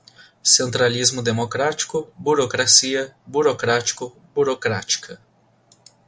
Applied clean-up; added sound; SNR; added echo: none; none; none; none.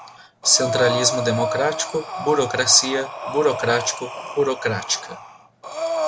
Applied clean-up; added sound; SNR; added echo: none; Breathing; 6 dB; none.